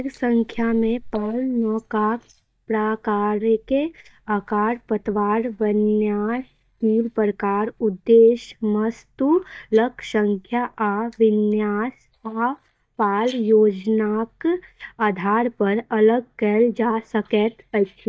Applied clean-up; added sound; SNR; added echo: neural mask model DeepFilterNet 3.